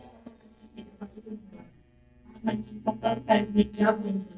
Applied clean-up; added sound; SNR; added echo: neural mask model DeepFilterNet 3.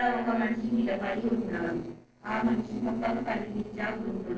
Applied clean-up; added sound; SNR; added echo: neural separator model SepFormer DNS4.